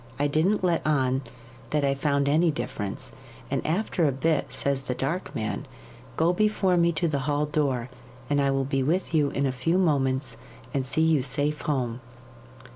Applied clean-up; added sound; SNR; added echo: none; none; none; none.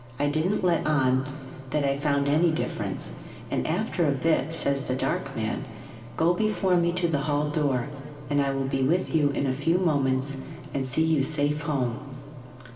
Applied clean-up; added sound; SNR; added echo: none; none; none; reverberation time 2.5 s.